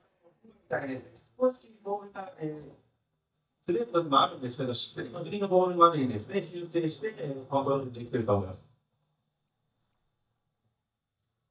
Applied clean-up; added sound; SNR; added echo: neural mask model DeepFilterNet 3.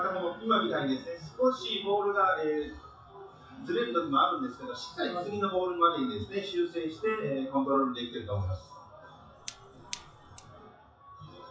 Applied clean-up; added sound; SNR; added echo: classical method WPE with log-MMSE.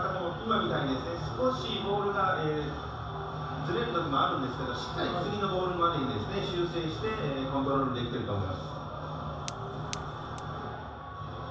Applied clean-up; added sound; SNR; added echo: none; Fire; 17 dB; reverberation time 0.7 s.